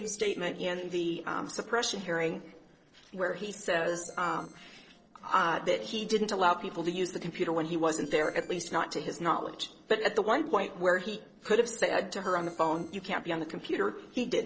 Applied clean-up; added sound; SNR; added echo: neural separator model SepFormer DNS4.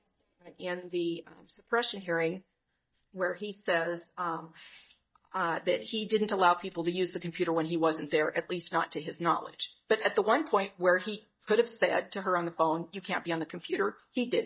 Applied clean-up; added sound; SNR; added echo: neural mask model DeepFilterNet 3.